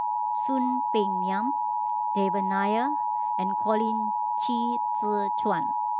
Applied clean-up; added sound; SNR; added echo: none; Alarm; -4 dB; none.